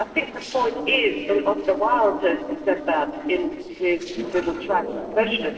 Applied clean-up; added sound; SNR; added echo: neural separator model SepFormer DNS4.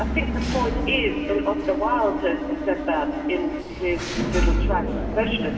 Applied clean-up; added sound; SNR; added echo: none; Engine / Mechanisms; -1 dB; reverberation time 2.0 s.